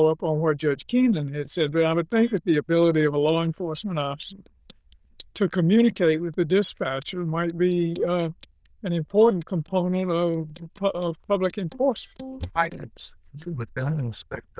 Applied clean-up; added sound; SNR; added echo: neural diffusion model UNIVERSE++.